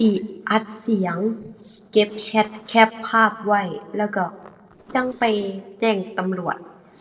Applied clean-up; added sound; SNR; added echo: neural separator model SepFormer DNS4.